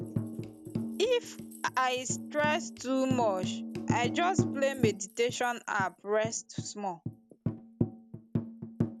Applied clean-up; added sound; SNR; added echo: none; Tambourine; 3 dB; none.